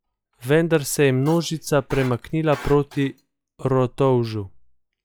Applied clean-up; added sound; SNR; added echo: classical method log-MMSE.